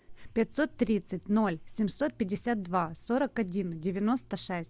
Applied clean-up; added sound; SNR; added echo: none; none; none; none.